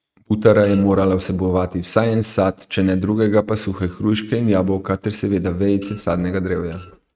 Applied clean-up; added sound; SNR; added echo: neural mask model RNNoise.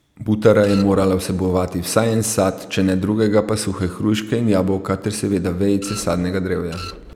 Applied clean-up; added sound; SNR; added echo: none; Printer; 16 dB; none.